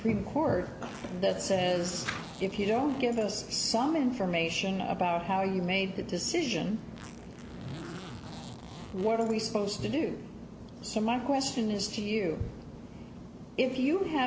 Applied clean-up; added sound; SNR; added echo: none; Zipper (clothing); 16 dB; none.